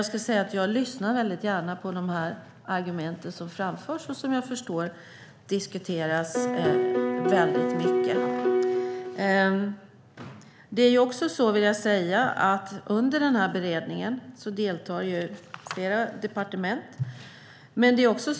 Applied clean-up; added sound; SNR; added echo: none; Piano; -2 dB; none.